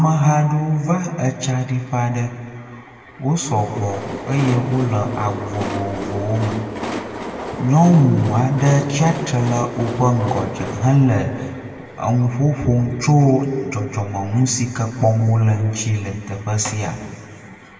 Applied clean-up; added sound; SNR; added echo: none; Train; 13 dB; reverberation time 2.0 s.